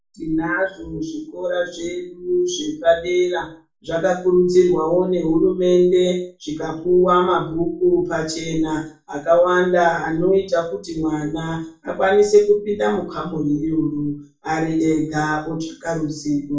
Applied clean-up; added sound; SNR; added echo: none; none; none; reverberation time 0.4 s.